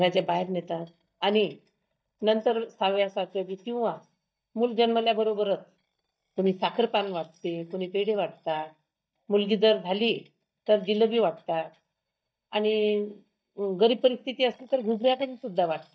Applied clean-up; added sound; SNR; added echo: neural mask model DeepFilterNet 3.